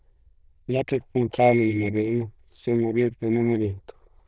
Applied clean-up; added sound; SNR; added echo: neural diffusion model UNIVERSE++.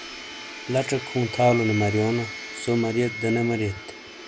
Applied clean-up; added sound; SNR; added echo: none; Wind instrument, woodwind instrument + Domestic sounds, home sounds; 10 dB; none.